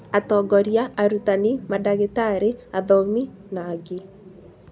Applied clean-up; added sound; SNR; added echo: none; none; none; none.